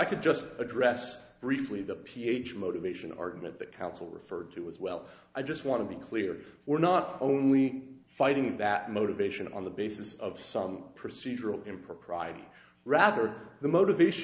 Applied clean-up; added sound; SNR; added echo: none; none; none; none.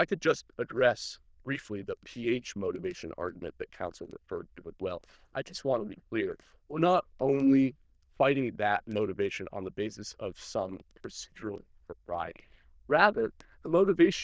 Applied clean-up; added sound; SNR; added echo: neural diffusion model UNIVERSE++.